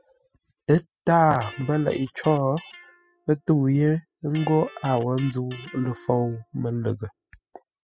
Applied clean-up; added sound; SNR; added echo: classical method spectral subtraction.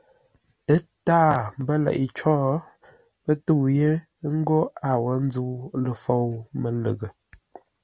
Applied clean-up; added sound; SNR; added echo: none; none; none; none.